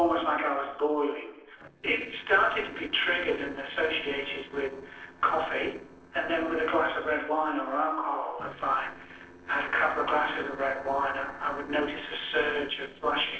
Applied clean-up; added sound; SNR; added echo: neural separator model SepFormer DNS4.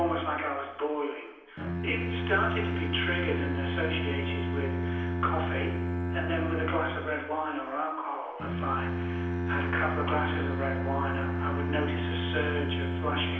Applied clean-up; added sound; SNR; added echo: none; Bowed string instrument; -1 dB; reverberation time 0.9 s.